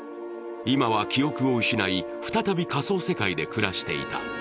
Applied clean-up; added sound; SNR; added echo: none; none; none; none.